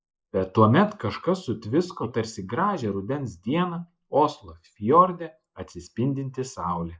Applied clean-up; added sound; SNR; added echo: neural mask model Resemble Enhance denoiser.